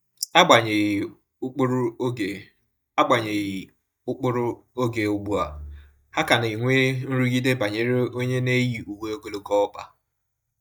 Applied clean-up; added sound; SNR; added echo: neural mask model DeepFilterNet 3.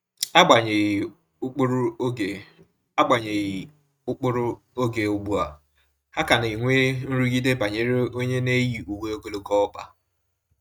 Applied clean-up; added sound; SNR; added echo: neural mask model RNNoise.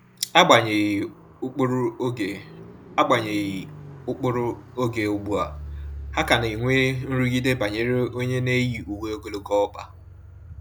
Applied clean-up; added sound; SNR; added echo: none; Car; 16 dB; none.